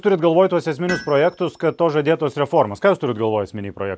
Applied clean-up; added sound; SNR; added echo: none; Tools; 19 dB; none.